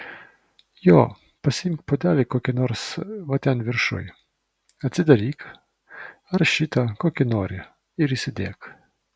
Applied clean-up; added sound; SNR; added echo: none; none; none; none.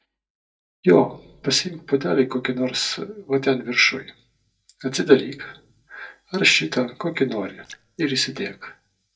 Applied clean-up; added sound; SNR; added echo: neural mask model DeepFilterNet 3.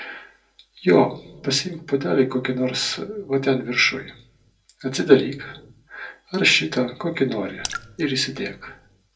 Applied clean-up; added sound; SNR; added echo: neural separator model SepFormer DNS4.